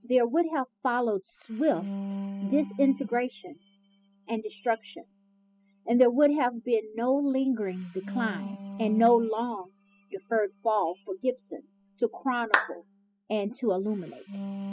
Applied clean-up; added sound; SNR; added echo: classical method spectral subtraction.